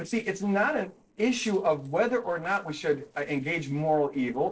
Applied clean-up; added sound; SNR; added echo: neural separator model SepFormer DNS4.